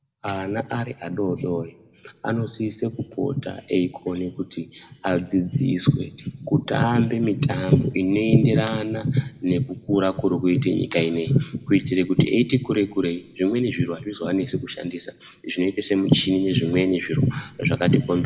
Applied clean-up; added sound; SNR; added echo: none; none; none; reverberation time 0.8 s.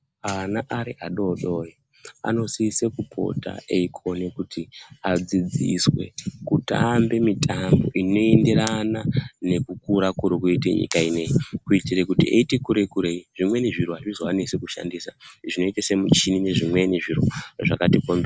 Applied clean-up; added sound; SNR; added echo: none; none; none; none.